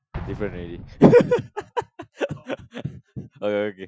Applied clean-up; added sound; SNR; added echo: classical method Wiener filter.